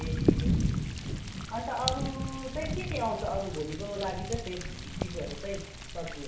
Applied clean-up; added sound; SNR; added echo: none; Thunder; -4 dB; reverberation time 0.6 s.